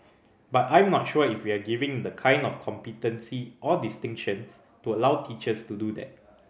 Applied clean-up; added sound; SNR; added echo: none; none; none; none.